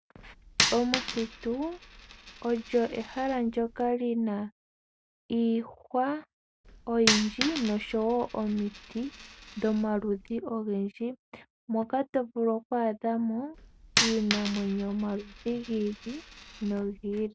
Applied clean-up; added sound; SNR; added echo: none; Coin (dropping); 5 dB; none.